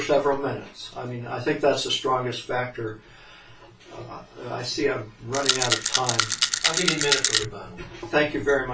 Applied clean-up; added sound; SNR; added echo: none; Rattle; -3 dB; reverberation time 0.2 s.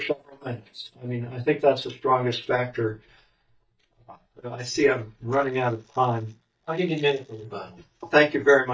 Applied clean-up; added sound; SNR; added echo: neural mask model DeepFilterNet 3.